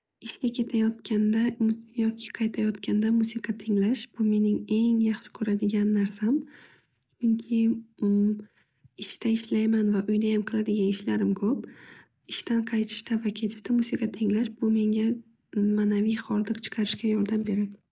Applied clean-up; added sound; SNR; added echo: none; none; none; none.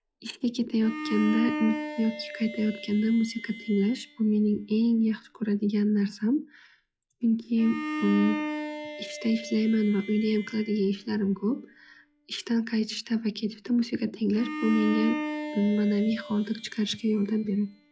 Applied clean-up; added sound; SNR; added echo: classical method log-MMSE.